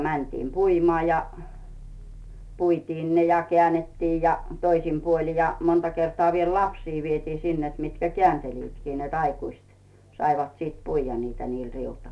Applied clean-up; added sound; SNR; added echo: none; Growling; 15 dB; none.